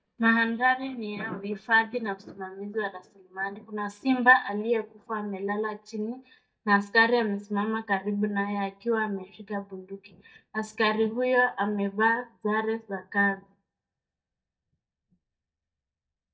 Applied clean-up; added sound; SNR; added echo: neural mask model DeepFilterNet 3.